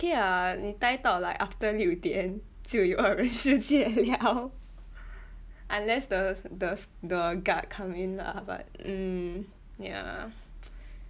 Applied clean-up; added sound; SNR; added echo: none; none; none; none.